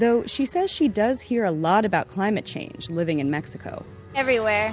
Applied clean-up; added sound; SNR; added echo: none; none; none; none.